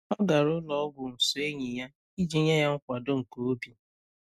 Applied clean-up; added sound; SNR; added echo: none; none; none; none.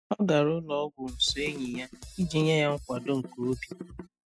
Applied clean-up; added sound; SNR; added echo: classical method spectral subtraction.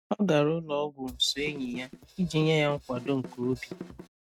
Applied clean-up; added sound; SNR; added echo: neural mask model RNNoise.